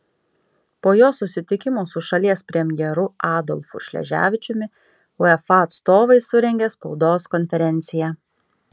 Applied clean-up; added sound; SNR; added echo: none; none; none; none.